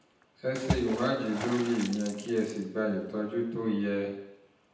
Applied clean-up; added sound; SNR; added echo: none; Water / Splash, splatter; 9 dB; reverberation time 0.9 s.